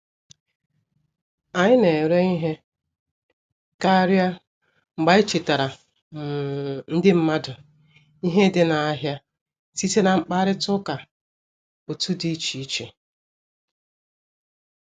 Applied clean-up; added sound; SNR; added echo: none; none; none; none.